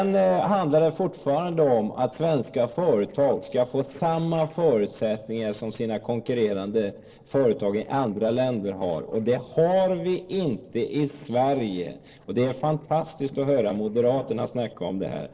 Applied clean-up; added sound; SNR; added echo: neural separator model SepFormer DNS4.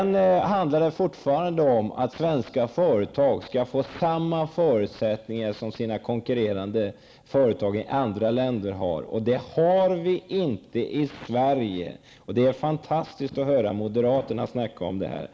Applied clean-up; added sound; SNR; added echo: none; none; none; none.